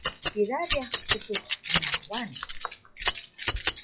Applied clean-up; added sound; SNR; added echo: classical method log-MMSE.